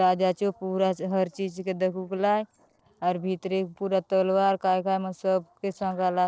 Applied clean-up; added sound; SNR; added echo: neural separator model SepFormer DNS4.